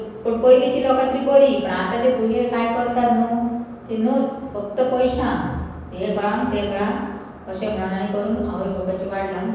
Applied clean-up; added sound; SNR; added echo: none; none; none; reverberation time 1.1 s.